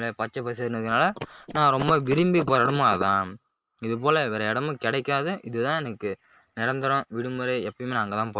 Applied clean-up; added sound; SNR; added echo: neural mask model Resemble Enhance denoiser.